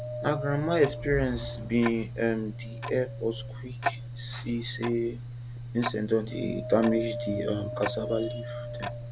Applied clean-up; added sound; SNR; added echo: none; Tick-tock + Wind; 6 dB; none.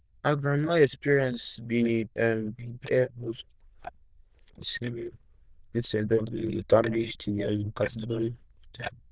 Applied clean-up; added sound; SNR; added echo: neural diffusion model UNIVERSE++.